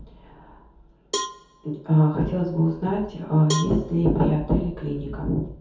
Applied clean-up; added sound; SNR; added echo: none; Cowbell; 13 dB; reverberation time 0.6 s.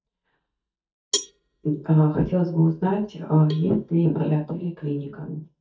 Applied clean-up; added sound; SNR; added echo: neural mask model DeepFilterNet 3.